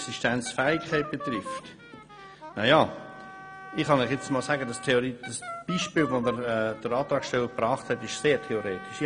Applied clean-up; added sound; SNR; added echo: none; Wind instrument, woodwind instrument; 13 dB; none.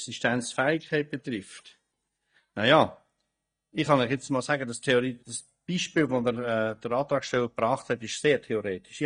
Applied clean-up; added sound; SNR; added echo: neural mask model DeepFilterNet 3.